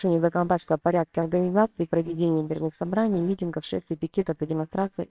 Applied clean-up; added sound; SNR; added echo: neural separator model SepFormer WHAMR!.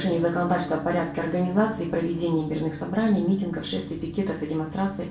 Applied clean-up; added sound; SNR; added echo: none; Gong; 12 dB; reverberation time 0.3 s.